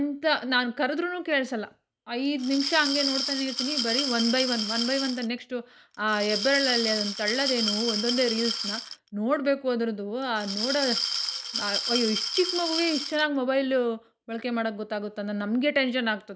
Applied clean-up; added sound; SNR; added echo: none; Glass; 3 dB; none.